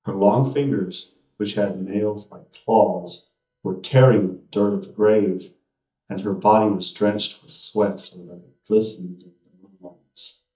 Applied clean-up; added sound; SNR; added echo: neural mask model DeepFilterNet 3.